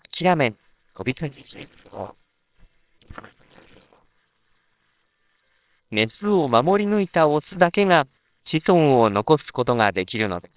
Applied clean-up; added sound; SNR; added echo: neural separator model SepFormer WHAMR!.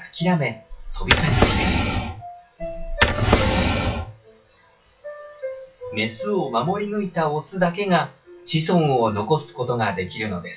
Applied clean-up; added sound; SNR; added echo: classical method WPE with log-MMSE.